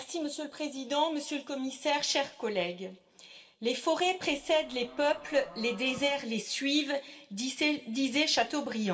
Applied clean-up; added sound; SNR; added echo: neural separator model SepFormer DNS4.